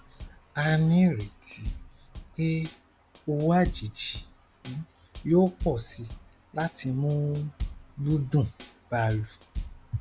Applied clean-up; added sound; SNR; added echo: none; Drum kit; 13 dB; none.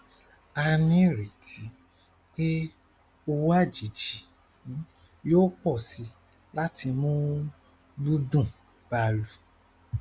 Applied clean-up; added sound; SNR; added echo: none; none; none; none.